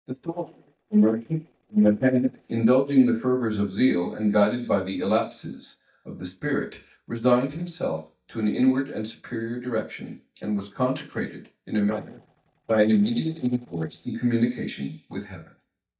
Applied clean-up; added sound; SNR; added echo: neural mask model DeepFilterNet 3.